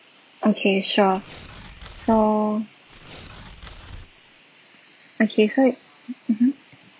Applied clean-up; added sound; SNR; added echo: none; Tearing; 18 dB; none.